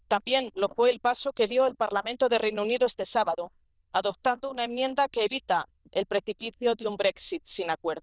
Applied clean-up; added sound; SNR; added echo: neural diffusion model UNIVERSE++.